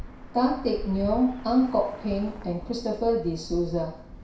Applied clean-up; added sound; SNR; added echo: none; Bird; 13 dB; reverberation time 0.6 s.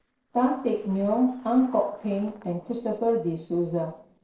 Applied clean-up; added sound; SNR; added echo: neural separator model SepFormer DNS4.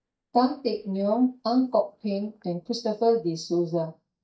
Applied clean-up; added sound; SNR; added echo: neural mask model DeepFilterNet 3.